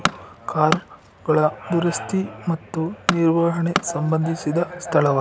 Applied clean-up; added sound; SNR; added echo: none; Tools; 8 dB; none.